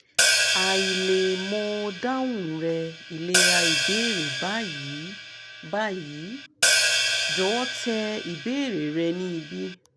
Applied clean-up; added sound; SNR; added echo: none; Hi-hat; -3 dB; none.